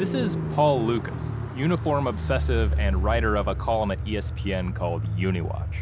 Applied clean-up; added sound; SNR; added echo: none; Car; 1 dB; none.